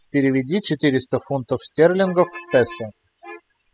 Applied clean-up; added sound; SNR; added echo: classical method spectral subtraction.